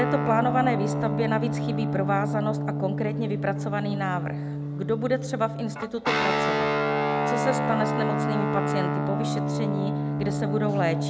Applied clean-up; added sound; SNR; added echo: none; Guitar; -2 dB; none.